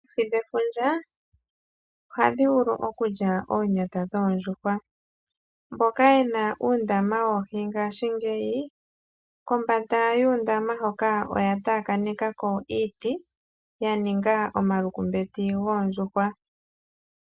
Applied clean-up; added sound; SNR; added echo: none; none; none; none.